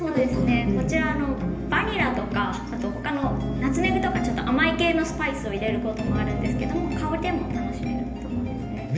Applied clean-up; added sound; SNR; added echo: none; Piano; 4 dB; reverberation time 1.4 s.